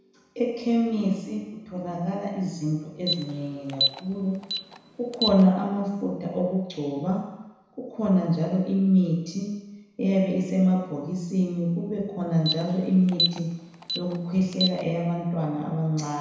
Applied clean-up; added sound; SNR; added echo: none; Alarm; 7 dB; reverberation time 1.0 s.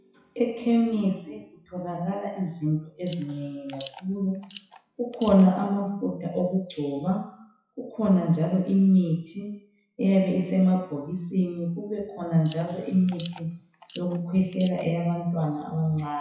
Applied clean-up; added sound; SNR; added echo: classical method WPE with log-MMSE.